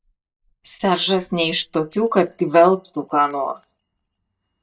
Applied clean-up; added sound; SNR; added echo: neural mask model DeepFilterNet 3.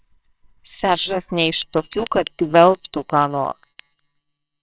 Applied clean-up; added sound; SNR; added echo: neural separator model SepFormer WHAMR!.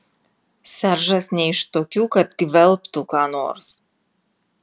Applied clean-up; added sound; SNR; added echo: none; none; none; none.